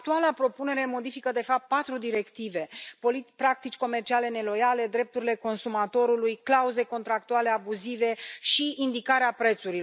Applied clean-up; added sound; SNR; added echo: none; none; none; none.